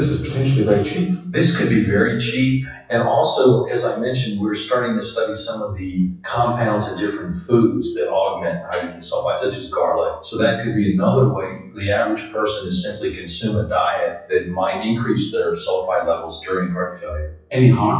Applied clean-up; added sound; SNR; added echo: classical method WPE with log-MMSE.